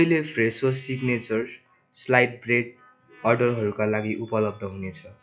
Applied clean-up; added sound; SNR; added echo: classical method log-MMSE.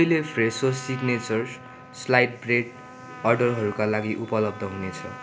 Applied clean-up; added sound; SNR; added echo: none; Trumpet; 16 dB; none.